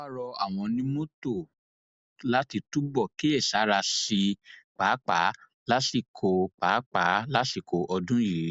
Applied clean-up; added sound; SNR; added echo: none; none; none; none.